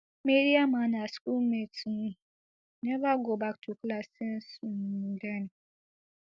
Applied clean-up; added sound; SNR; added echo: none; none; none; none.